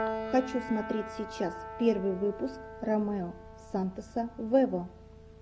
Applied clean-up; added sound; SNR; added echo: none; Piano; 10 dB; none.